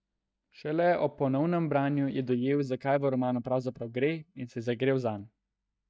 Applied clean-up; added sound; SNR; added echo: neural mask model DeepFilterNet 3.